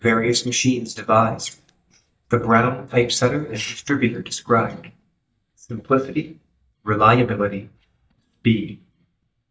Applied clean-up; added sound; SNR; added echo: neural mask model DeepFilterNet 3.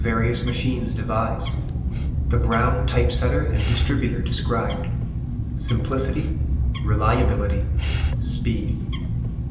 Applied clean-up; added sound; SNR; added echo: none; Bird; -3 dB; reverberation time 0.9 s.